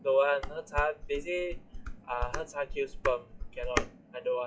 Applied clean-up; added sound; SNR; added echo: classical method log-MMSE.